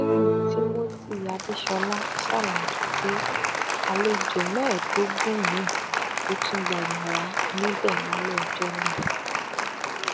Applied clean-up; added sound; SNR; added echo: none; Applause; -4 dB; none.